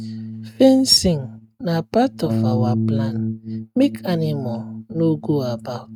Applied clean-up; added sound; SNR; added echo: neural mask model RNNoise.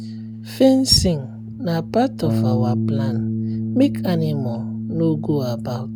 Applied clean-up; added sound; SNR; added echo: none; Bass guitar; 3 dB; none.